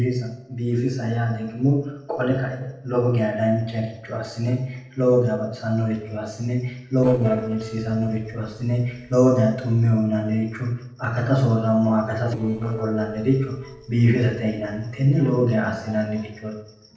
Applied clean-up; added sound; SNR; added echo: neural separator model SepFormer DNS4.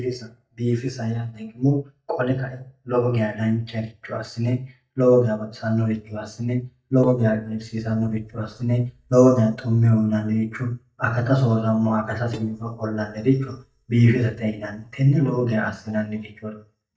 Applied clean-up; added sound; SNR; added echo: neural mask model DeepFilterNet 3.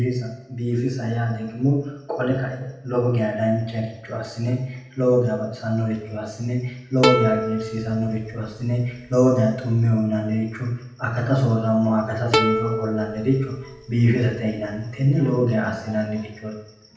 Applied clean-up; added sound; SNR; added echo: none; Plucked string instrument; 5 dB; reverberation time 0.8 s.